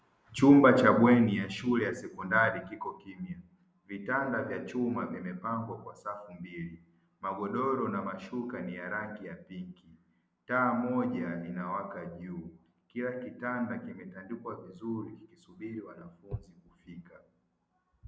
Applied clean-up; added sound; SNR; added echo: none; none; none; none.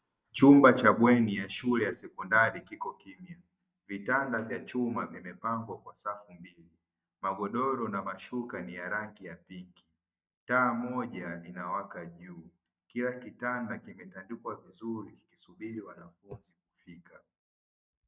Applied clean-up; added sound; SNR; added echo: neural mask model DeepFilterNet 3.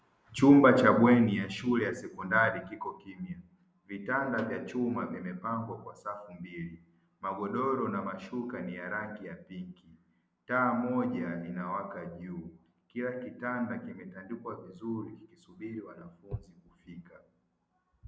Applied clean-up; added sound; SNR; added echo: none; Snare drum; 14 dB; none.